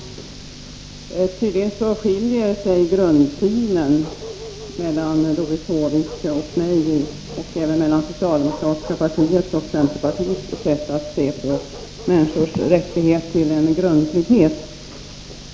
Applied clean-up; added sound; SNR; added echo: none; Strum + Bark; 20 dB; none.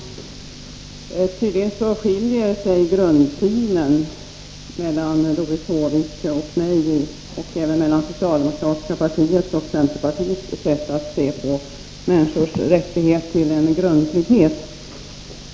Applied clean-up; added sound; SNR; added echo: none; none; none; none.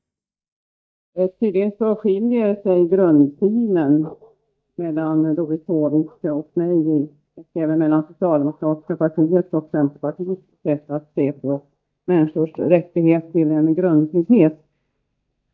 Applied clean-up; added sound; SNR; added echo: neural mask model DeepFilterNet 3.